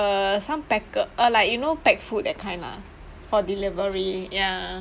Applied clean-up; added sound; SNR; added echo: none; none; none; none.